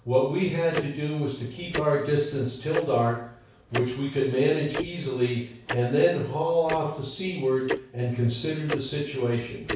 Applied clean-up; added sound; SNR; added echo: none; Tick-tock; 11 dB; reverberation time 0.6 s.